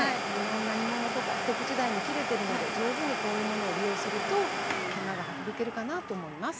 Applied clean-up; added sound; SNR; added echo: none; Domestic sounds, home sounds; -1 dB; none.